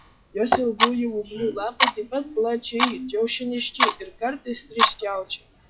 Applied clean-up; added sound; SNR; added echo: classical method log-MMSE.